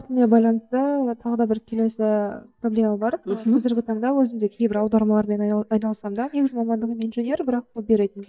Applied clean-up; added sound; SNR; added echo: neural mask model DeepFilterNet 3.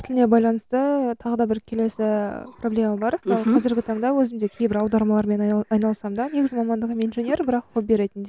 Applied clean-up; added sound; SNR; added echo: none; none; none; none.